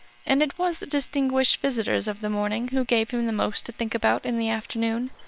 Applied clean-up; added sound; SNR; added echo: neural separator model SepFormer WHAM!.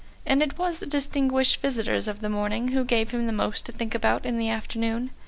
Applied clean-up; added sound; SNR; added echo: none; none; none; none.